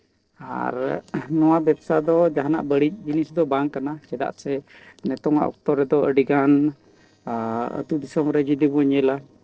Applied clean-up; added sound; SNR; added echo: neural separator model SepFormer DNS4.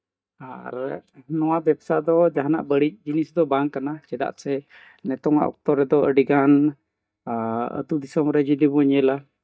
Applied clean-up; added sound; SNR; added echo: neural mask model DeepFilterNet 3.